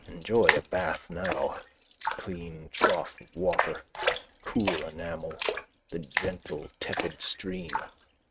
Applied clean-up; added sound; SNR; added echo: neural mask model RNNoise.